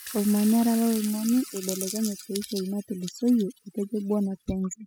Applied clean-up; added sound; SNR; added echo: classical method spectral subtraction.